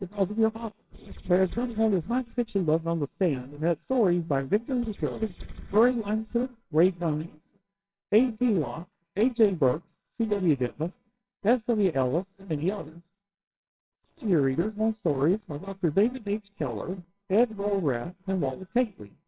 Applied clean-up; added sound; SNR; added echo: neural separator model SepFormer WHAMR!.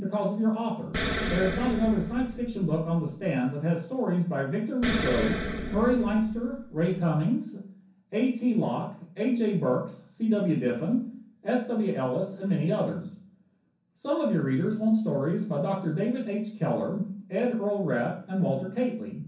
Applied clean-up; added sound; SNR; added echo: none; Explosion; 6 dB; reverberation time 0.6 s.